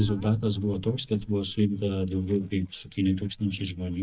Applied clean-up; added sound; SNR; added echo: neural mask model DeepFilterNet 3.